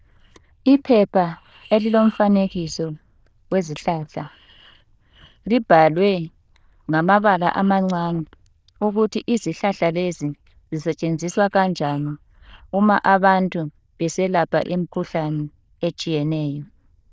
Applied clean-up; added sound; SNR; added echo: neural diffusion model UNIVERSE++.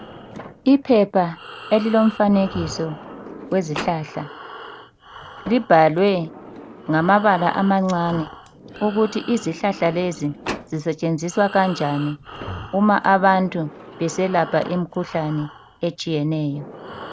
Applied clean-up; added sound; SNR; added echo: none; Sliding door + Breathing; 15 dB; none.